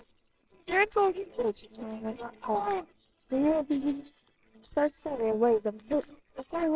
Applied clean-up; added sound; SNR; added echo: neural separator model SepFormer WHAMR!.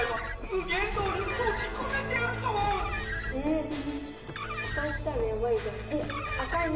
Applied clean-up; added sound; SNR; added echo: none; Car; 9 dB; reverberation time 0.8 s.